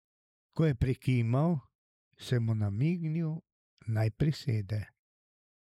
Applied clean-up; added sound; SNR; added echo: neural mask model Resemble Enhance denoiser.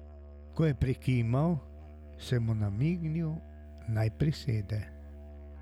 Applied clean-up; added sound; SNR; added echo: none; Musical instrument; 15 dB; none.